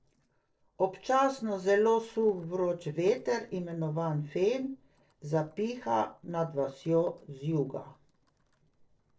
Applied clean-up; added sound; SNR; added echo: neural separator model SepFormer DNS4.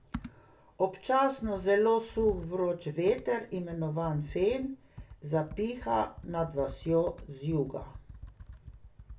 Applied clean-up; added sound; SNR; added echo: none; Computer keyboard; 16 dB; reverberation time 0.2 s.